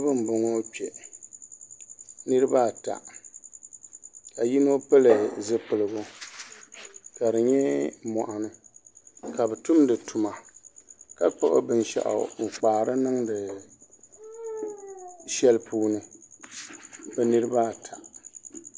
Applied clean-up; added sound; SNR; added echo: none; none; none; none.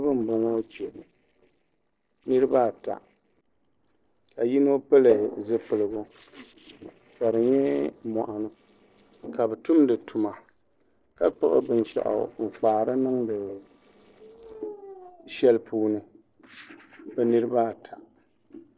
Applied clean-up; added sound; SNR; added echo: neural separator model SepFormer DNS4.